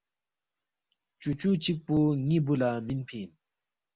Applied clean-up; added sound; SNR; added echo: none; none; none; none.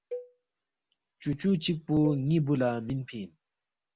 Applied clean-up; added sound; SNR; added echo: none; Cowbell; 16 dB; none.